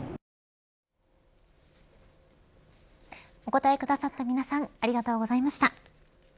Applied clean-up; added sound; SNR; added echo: none; none; none; none.